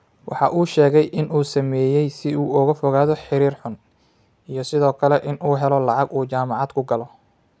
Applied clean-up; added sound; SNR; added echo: none; none; none; none.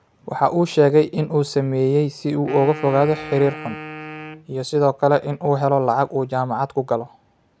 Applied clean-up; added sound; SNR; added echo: none; Wind instrument, woodwind instrument; 15 dB; none.